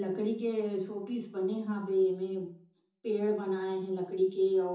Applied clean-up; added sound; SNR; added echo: none; none; none; reverberation time 0.6 s.